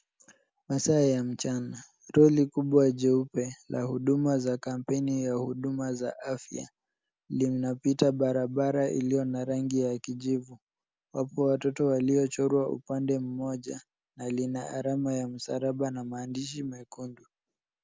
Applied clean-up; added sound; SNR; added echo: none; none; none; none.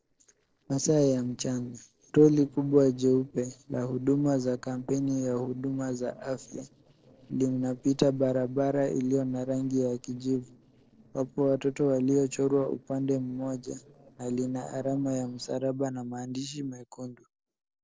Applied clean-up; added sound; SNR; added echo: neural separator model SepFormer DNS4.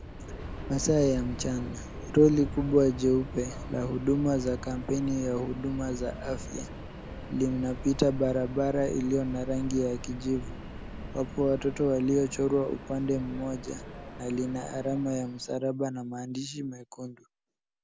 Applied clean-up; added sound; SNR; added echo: none; Subway, metro, underground; 11 dB; none.